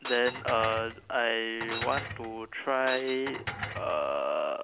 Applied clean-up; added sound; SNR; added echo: none; Shatter + Dishes, pots, and pans; 8 dB; none.